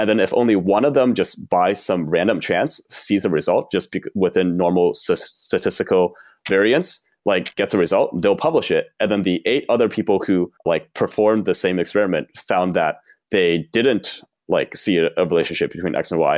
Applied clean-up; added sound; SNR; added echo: none; Clock; 19 dB; none.